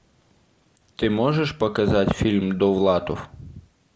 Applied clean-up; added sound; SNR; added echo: none; none; none; none.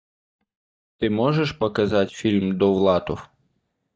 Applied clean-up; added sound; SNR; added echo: neural mask model DeepFilterNet 3.